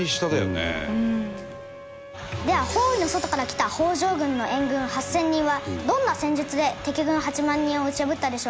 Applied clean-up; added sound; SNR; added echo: none; Wind instrument, woodwind instrument; 14 dB; none.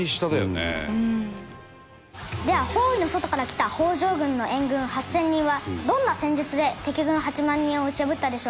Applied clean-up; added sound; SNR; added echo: none; none; none; none.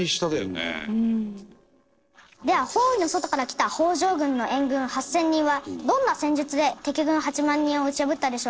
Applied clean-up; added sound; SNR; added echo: neural separator model SepFormer DNS4.